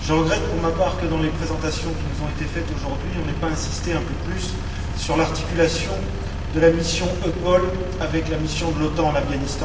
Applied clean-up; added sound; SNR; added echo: none; Engine; 3 dB; reverberation time 1.2 s.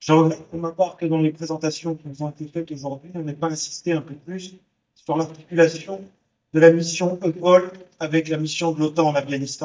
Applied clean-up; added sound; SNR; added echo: neural mask model DeepFilterNet 3.